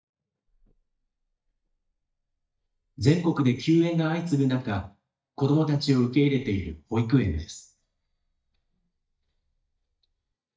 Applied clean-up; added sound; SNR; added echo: neural mask model DeepFilterNet 3.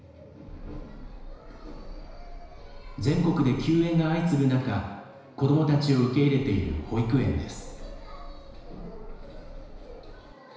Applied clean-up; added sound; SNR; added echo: none; Car; 14 dB; reverberation time 1.0 s.